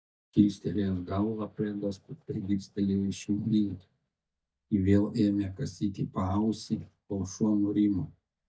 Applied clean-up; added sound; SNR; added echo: neural mask model DeepFilterNet 3.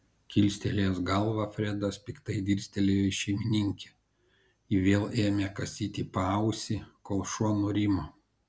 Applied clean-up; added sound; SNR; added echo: none; none; none; none.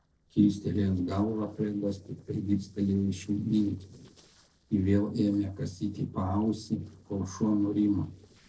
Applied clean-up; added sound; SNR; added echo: neural separator model SepFormer DNS4.